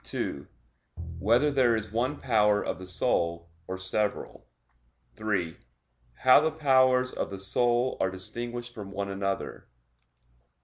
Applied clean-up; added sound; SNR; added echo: none; Bowed string instrument; 14 dB; none.